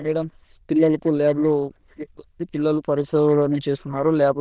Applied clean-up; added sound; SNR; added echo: neural diffusion model UNIVERSE++.